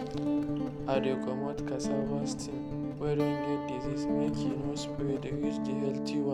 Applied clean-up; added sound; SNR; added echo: none; Guitar; -3 dB; none.